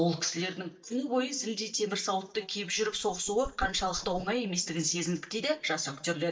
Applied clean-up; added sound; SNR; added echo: neural mask model DeepFilterNet 3.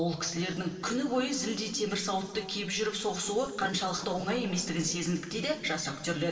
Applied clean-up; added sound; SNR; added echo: neural separator model SepFormer DNS4.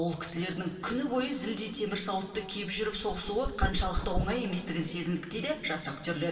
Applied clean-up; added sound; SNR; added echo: none; Dog; 4 dB; reverberation time 2.7 s.